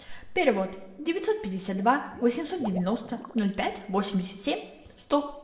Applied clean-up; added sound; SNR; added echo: none; Liquid; 18 dB; reverberation time 0.8 s.